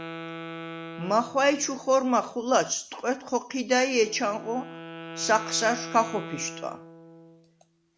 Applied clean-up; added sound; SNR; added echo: none; Wind instrument, woodwind instrument; 14 dB; none.